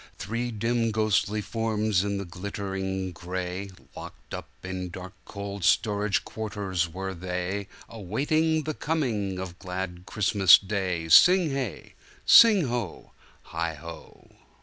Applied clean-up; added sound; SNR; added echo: none; none; none; none.